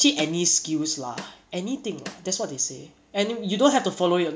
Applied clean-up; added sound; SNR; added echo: none; Snare drum; 17 dB; none.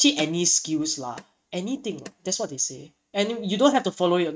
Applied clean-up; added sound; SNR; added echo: neural mask model RNNoise.